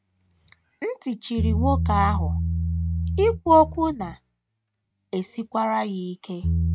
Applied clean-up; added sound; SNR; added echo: neural mask model RNNoise.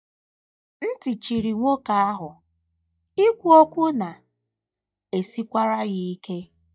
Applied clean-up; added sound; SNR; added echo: neural mask model DeepFilterNet 3.